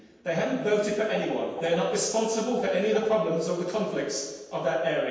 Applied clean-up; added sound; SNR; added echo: none; Telephone; 17 dB; reverberation time 1.2 s.